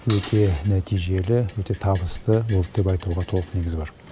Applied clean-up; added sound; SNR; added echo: none; Dishes, pots, and pans; 20 dB; none.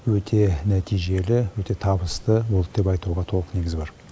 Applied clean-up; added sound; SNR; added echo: none; none; none; none.